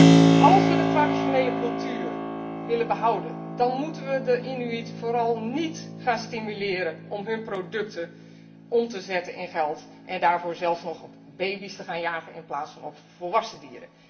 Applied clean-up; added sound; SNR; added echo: none; Keyboard (musical); -1 dB; reverberation time 0.7 s.